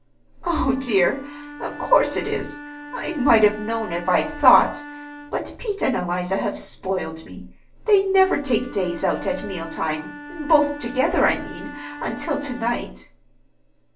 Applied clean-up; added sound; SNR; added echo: none; Wind instrument, woodwind instrument; 15 dB; reverberation time 0.3 s.